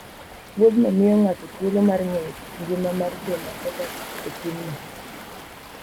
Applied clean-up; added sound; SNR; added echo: none; Waves, surf; 14 dB; none.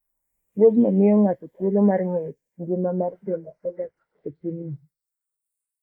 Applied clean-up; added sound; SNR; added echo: neural mask model Resemble Enhance denoiser.